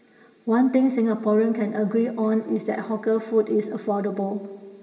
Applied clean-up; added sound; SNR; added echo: none; none; none; reverberation time 2.9 s.